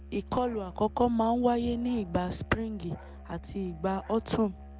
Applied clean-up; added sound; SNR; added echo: none; Musical instrument; 16 dB; none.